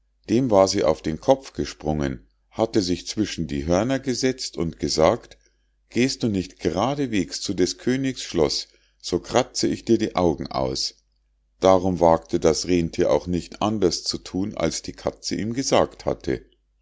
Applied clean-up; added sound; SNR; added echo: none; none; none; none.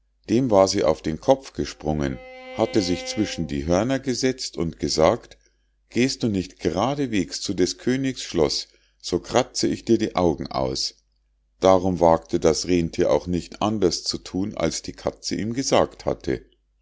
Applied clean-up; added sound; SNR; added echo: none; Bowed string instrument; 16 dB; none.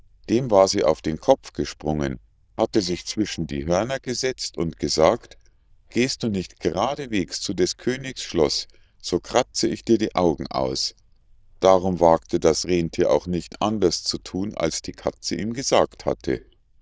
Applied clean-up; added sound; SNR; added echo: neural diffusion model UNIVERSE++.